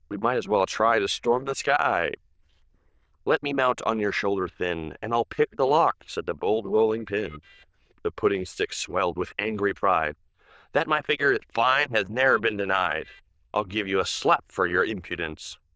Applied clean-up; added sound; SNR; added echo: neural diffusion model UNIVERSE++.